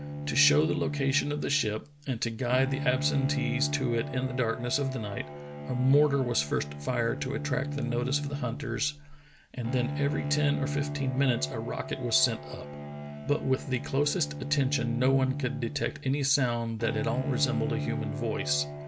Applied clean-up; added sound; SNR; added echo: none; Bowed string instrument; 6 dB; none.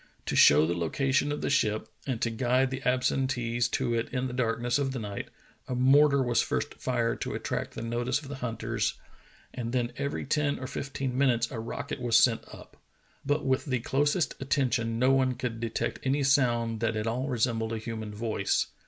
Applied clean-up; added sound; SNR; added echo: none; none; none; none.